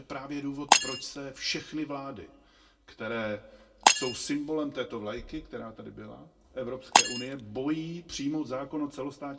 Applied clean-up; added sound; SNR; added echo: none; Shatter; -3 dB; reverberation time 0.2 s.